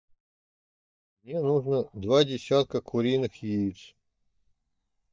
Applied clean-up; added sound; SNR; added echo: neural mask model DeepFilterNet 3.